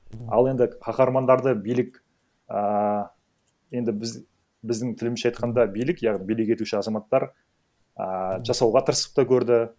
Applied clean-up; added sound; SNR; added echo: none; Buzz; 17 dB; none.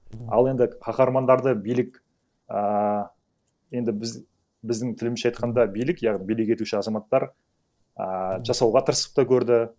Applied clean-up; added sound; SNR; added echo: neural separator model SepFormer DNS4.